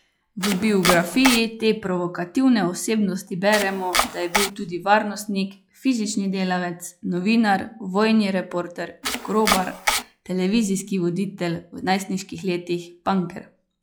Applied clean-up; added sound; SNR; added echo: classical method log-MMSE.